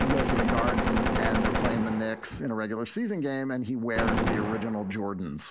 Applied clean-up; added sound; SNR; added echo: none; Gunshot, gunfire; -1 dB; none.